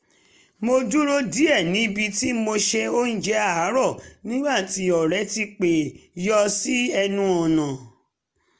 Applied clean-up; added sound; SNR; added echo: none; none; none; none.